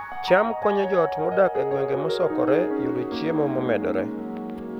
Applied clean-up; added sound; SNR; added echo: none; Piano; 3 dB; none.